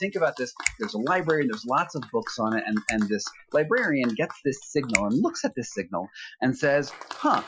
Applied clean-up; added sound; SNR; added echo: classical method Wiener filter.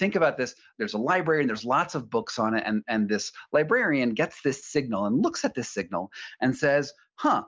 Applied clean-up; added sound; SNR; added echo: none; none; none; none.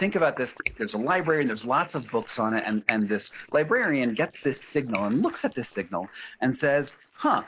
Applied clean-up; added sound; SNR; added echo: neural mask model Resemble Enhance denoiser.